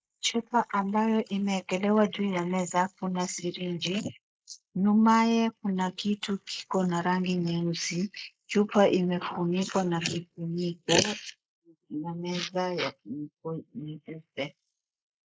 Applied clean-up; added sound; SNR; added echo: neural mask model Resemble Enhance denoiser.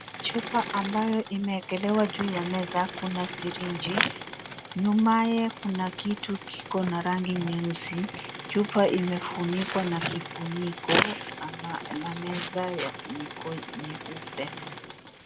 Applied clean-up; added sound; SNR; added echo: none; Engine / Mechanisms; 10 dB; none.